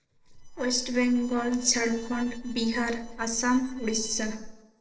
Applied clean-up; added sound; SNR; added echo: neural separator model SepFormer DNS4.